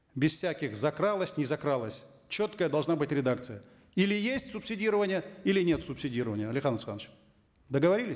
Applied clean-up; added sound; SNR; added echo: none; none; none; none.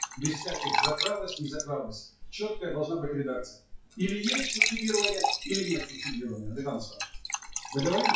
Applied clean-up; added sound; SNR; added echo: classical method WPE with log-MMSE.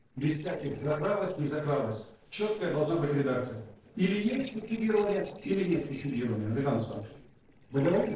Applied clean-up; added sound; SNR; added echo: neural separator model SepFormer DNS4.